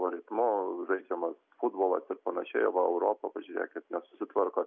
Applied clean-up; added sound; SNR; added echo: none; none; none; none.